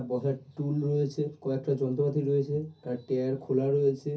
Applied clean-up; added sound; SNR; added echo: none; none; none; reverberation time 0.3 s.